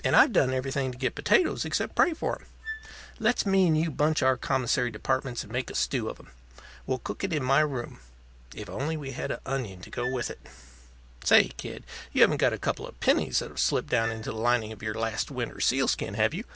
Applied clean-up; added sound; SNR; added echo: none; Wind instrument, woodwind instrument; 15 dB; none.